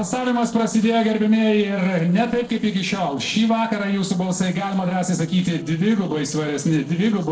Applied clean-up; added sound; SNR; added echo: neural separator model SepFormer DNS4.